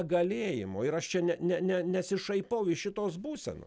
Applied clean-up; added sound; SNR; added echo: none; none; none; none.